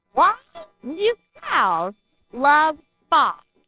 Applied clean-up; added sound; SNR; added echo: neural separator model SepFormer WHAMR!.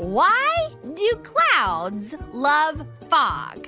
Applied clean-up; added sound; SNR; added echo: none; none; none; none.